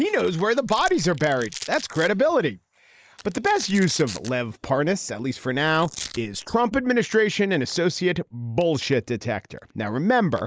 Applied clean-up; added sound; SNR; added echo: neural mask model Resemble Enhance denoiser.